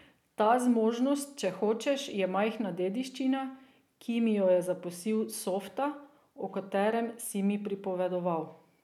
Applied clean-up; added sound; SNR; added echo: none; none; none; none.